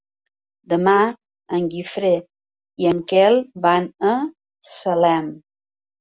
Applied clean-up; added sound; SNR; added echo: none; none; none; none.